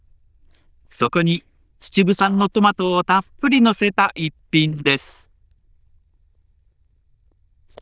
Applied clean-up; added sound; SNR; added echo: neural diffusion model UNIVERSE++.